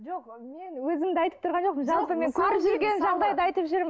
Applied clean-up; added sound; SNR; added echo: none; none; none; none.